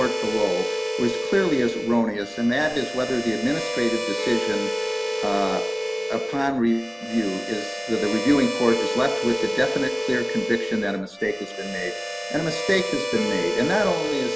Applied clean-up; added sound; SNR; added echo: none; Harmonica; 3 dB; reverberation time 2.4 s.